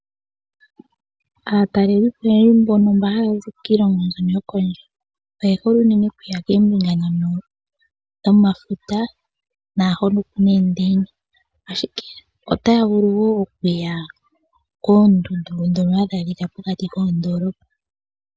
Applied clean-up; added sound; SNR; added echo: none; none; none; none.